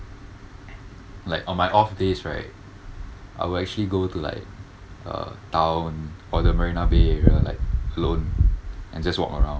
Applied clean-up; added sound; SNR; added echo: none; none; none; none.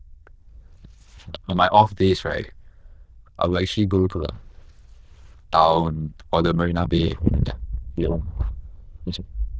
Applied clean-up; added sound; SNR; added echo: neural diffusion model UNIVERSE++.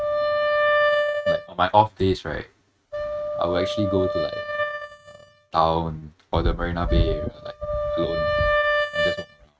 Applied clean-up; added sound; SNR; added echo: neural mask model RNNoise.